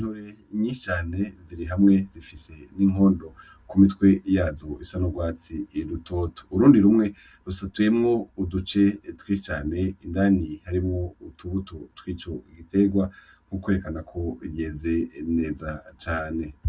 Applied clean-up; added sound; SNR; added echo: none; none; none; none.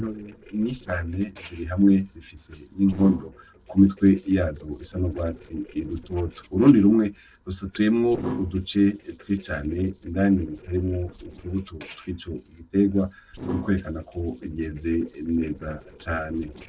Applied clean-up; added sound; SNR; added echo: neural separator model SepFormer DNS4.